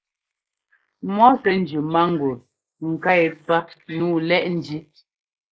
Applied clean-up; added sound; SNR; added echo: neural mask model Resemble Enhance denoiser.